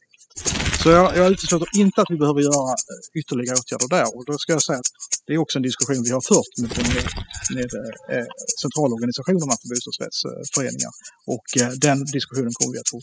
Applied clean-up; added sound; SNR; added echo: classical method spectral subtraction.